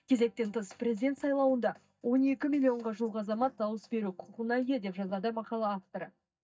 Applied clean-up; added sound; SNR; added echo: neural mask model DeepFilterNet 3.